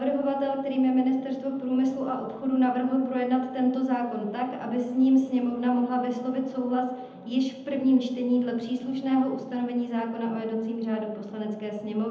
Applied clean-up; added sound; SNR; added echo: none; none; none; reverberation time 0.8 s.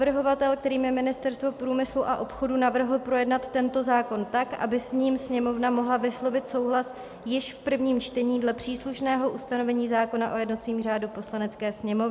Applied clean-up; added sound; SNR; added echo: none; none; none; none.